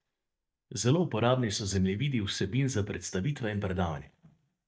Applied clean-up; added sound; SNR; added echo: neural mask model DeepFilterNet 3.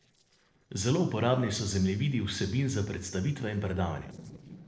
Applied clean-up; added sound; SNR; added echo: neural separator model SepFormer DNS4.